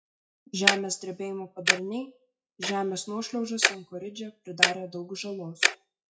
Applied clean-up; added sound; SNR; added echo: classical method WPE with log-MMSE.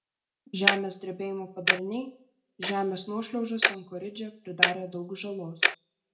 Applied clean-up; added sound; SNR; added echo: none; Tick-tock; -3 dB; reverberation time 0.3 s.